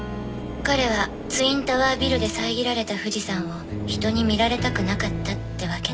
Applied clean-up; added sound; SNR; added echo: none; Car; 13 dB; none.